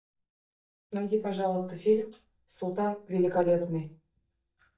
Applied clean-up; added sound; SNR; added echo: neural mask model DeepFilterNet 3.